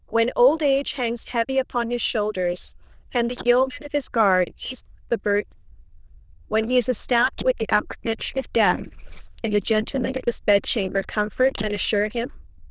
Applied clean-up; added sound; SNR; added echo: neural diffusion model UNIVERSE++.